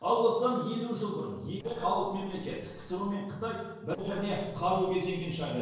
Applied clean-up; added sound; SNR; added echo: neural separator model SepFormer DNS4.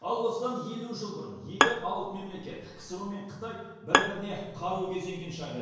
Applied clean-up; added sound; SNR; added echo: none; Bowed string instrument; -3 dB; reverberation time 1.0 s.